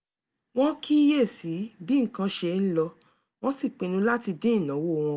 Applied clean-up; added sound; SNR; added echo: none; none; none; none.